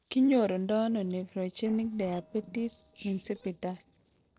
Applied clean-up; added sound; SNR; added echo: neural separator model SepFormer DNS4.